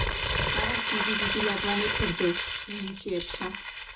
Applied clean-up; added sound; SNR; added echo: none; Crumpling, crinkling; -3 dB; reverberation time 0.2 s.